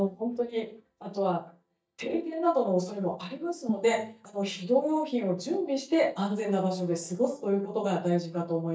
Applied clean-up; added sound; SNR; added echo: neural mask model DeepFilterNet 3.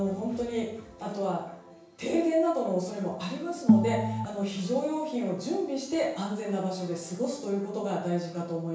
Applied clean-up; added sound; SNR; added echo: none; Organ; -5 dB; reverberation time 0.7 s.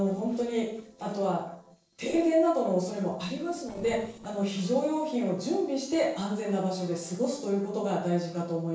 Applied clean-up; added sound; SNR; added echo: neural separator model SepFormer DNS4.